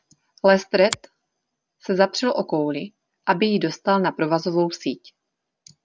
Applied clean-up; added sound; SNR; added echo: none; Finger snapping; 15 dB; none.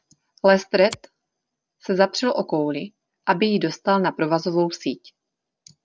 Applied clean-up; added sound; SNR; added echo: neural separator model SepFormer DNS4.